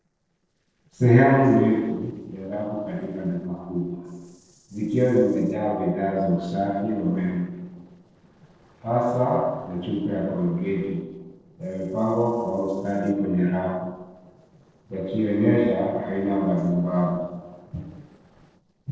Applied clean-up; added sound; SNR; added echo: neural separator model SepFormer DNS4.